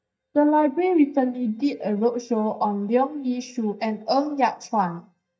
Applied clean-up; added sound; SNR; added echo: neural mask model DeepFilterNet 3.